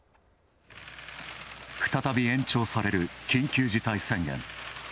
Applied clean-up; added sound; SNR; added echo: none; none; none; none.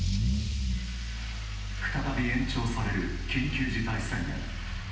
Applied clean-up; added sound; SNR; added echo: none; Engine starting / Accelerating, revving, vroom / Car; -1 dB; reverberation time 0.9 s.